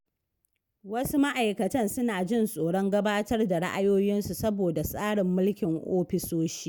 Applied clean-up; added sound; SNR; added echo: none; none; none; none.